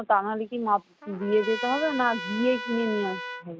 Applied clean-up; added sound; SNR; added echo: none; Trumpet; 10 dB; none.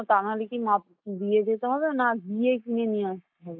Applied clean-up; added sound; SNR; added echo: neural mask model Resemble Enhance denoiser.